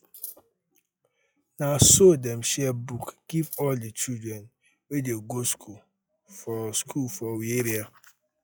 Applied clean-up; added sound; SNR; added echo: classical method log-MMSE.